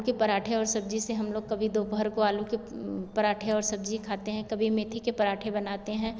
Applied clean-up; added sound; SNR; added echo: none; Walk, footsteps + Telephone; 19 dB; none.